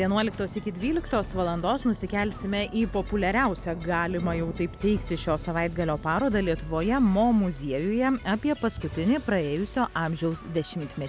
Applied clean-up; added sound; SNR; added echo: none; Thunder / Rain; 15 dB; none.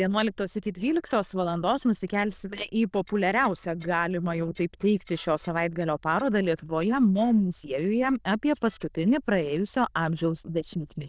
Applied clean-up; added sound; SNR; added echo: neural diffusion model UNIVERSE++.